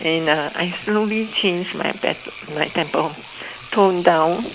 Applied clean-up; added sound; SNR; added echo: none; Engine / Domestic sounds, home sounds; 18 dB; none.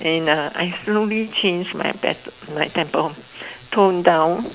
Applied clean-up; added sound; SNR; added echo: none; none; none; none.